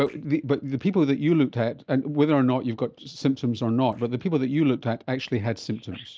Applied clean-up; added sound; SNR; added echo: neural separator model SepFormer DNS4.